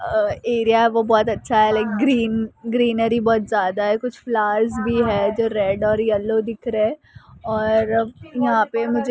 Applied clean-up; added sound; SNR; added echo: none; none; none; none.